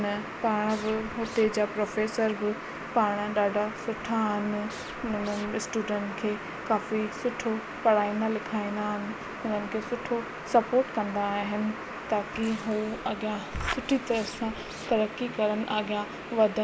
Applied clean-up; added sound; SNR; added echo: none; Scratching (performance technique); 16 dB; none.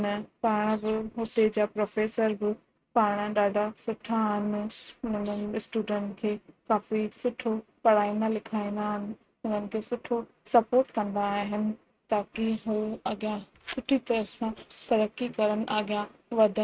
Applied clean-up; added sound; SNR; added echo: neural mask model RNNoise.